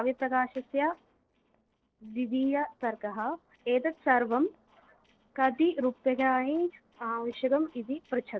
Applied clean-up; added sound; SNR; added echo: neural separator model SepFormer DNS4.